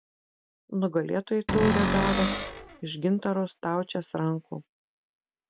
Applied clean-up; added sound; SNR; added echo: none; Cupboard open or close; -2 dB; none.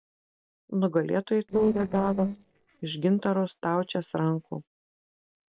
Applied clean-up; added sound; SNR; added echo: neural separator model SepFormer DNS4.